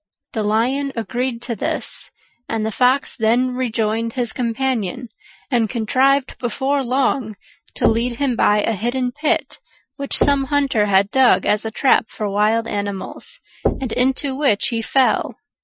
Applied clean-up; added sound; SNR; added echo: classical method Wiener filter.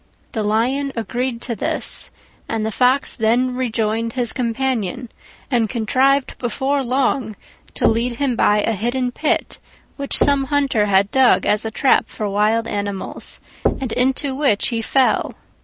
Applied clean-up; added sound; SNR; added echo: none; Knock; 8 dB; none.